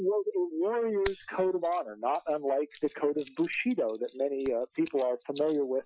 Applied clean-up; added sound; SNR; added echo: classical method Wiener filter.